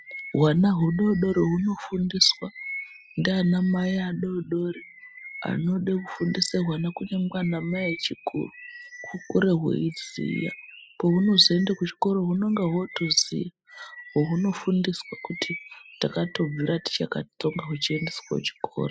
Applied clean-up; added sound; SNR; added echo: classical method spectral subtraction.